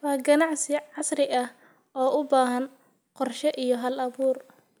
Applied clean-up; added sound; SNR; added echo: none; none; none; none.